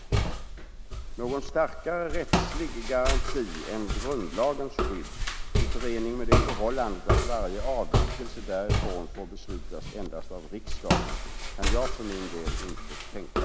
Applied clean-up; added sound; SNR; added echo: none; Walk, footsteps; -4 dB; none.